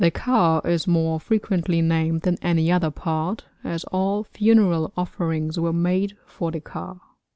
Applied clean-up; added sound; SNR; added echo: none; none; none; none.